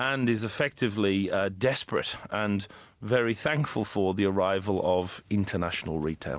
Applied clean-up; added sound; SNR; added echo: none; none; none; none.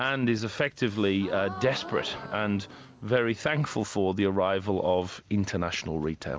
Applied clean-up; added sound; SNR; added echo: none; Gasp; 16 dB; none.